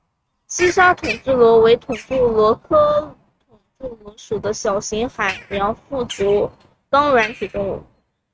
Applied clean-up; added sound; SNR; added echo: neural mask model RNNoise.